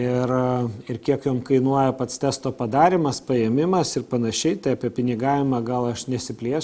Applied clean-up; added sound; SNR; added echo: none; none; none; none.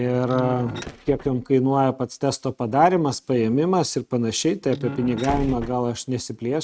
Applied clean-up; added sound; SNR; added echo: neural mask model RNNoise.